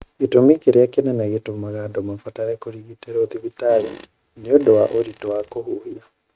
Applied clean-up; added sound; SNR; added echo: neural mask model RNNoise.